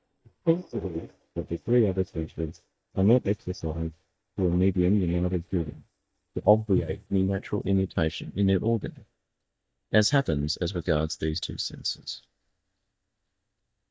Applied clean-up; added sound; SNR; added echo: neural mask model DeepFilterNet 3.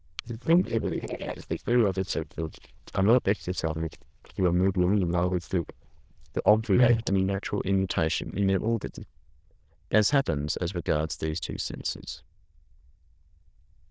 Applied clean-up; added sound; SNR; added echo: neural diffusion model UNIVERSE++.